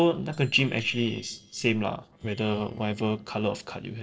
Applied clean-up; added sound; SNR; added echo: neural separator model SepFormer DNS4.